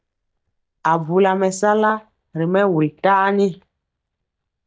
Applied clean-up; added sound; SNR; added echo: neural mask model DeepFilterNet 3.